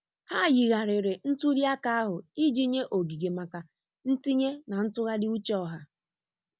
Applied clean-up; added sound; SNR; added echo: none; none; none; none.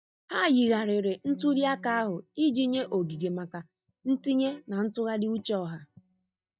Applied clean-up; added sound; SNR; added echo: neural mask model DeepFilterNet 3.